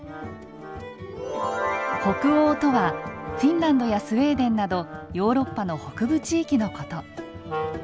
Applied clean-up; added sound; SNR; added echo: none; Computer keyboard + Wind instrument, woodwind instrument; 12 dB; none.